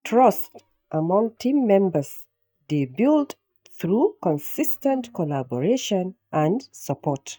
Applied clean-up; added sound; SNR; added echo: neural mask model DeepFilterNet 3.